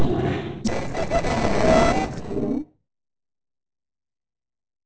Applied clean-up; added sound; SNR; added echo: neural separator model SepFormer DNS4.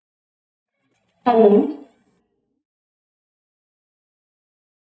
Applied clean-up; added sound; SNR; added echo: neural mask model DeepFilterNet 3.